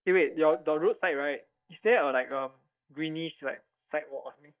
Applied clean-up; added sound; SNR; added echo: neural mask model DeepFilterNet 3.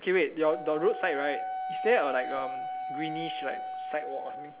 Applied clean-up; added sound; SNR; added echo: none; Wind instrument, woodwind instrument; 6 dB; none.